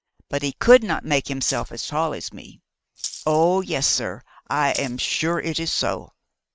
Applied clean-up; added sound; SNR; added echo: neural mask model RNNoise.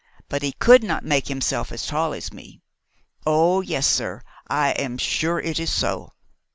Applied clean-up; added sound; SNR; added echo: none; none; none; none.